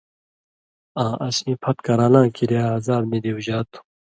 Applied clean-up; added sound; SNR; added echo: none; none; none; none.